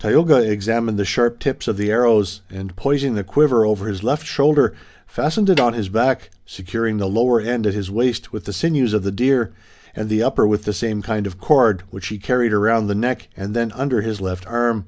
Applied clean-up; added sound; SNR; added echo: none; Snare drum; 12 dB; none.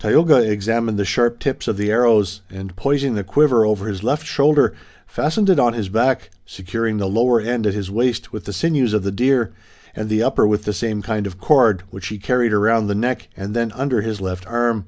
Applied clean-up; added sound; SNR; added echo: none; none; none; none.